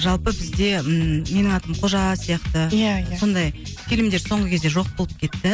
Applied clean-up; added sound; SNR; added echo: none; none; none; none.